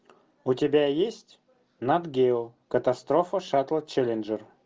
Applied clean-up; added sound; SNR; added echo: none; none; none; none.